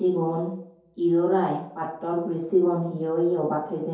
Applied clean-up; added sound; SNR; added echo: none; none; none; reverberation time 2.4 s.